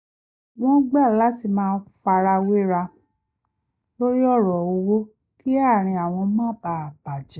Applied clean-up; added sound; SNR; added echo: neural mask model DeepFilterNet 3.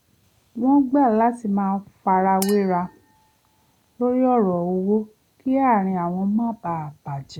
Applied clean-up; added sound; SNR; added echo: none; Chink, clink; 20 dB; none.